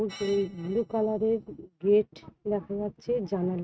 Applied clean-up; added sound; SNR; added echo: neural mask model RNNoise.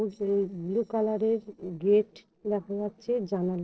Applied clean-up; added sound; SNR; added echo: neural separator model SepFormer DNS4.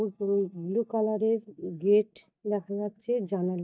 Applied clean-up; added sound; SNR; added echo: neural mask model DeepFilterNet 3.